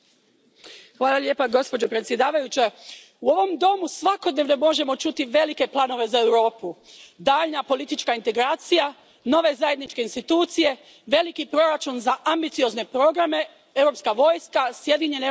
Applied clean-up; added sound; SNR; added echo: none; none; none; none.